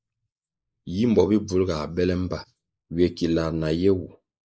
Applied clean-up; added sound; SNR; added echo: neural mask model Resemble Enhance denoiser.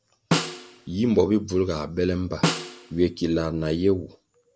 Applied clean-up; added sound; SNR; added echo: none; Snare drum; 6 dB; none.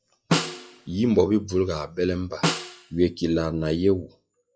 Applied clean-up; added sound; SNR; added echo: classical method log-MMSE.